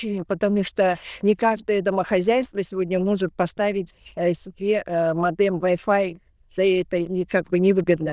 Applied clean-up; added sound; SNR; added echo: neural diffusion model UNIVERSE++.